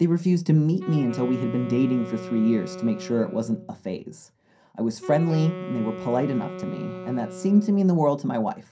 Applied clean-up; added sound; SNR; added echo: none; Wind instrument, woodwind instrument; 13 dB; reverberation time 0.3 s.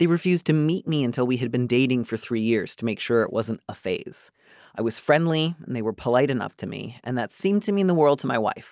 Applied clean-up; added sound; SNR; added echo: none; none; none; none.